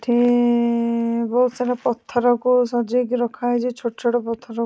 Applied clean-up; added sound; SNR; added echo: none; none; none; none.